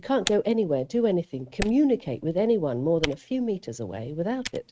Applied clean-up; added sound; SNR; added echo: neural mask model RNNoise.